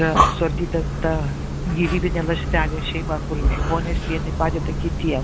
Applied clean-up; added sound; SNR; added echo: none; Breathing; -2 dB; none.